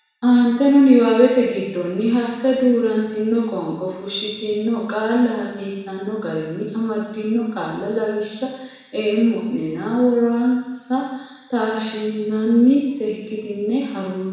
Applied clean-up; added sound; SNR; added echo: none; none; none; reverberation time 1.1 s.